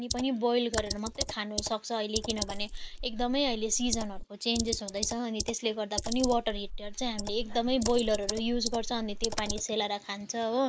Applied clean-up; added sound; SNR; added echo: neural mask model Resemble Enhance denoiser.